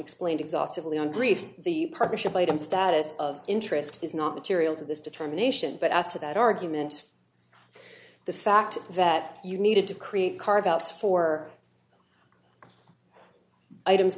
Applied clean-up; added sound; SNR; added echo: none; none; none; none.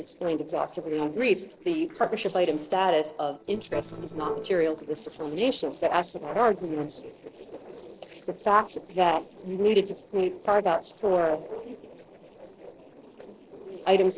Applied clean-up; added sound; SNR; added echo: neural separator model SepFormer DNS4.